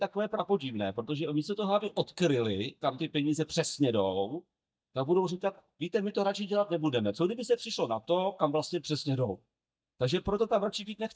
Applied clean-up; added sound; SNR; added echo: neural mask model DeepFilterNet 3.